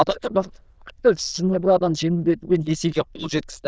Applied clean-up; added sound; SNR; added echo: neural diffusion model UNIVERSE++.